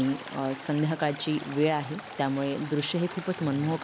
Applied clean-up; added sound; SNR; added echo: none; Stream; 14 dB; none.